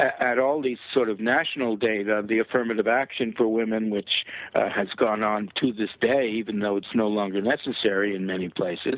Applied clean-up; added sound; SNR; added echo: none; none; none; none.